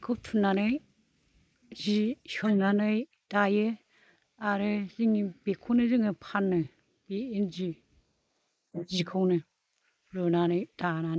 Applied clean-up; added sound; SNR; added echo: neural mask model Resemble Enhance denoiser.